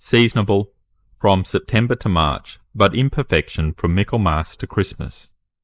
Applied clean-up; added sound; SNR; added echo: neural mask model Resemble Enhance denoiser.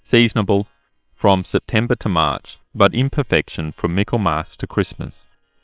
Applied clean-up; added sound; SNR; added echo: neural separator model SepFormer WHAM!.